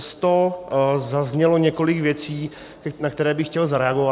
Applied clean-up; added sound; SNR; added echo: none; none; none; none.